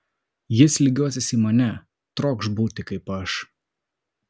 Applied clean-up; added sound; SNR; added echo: none; none; none; none.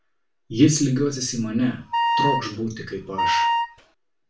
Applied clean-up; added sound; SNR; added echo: none; Wind instrument, woodwind instrument; -1 dB; reverberation time 0.3 s.